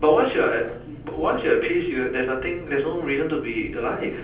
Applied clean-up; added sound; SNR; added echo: none; Engine; 18 dB; reverberation time 0.6 s.